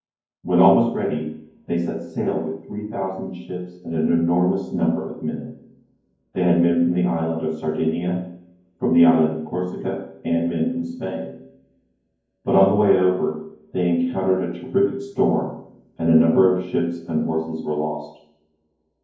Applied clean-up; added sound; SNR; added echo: none; none; none; reverberation time 0.9 s.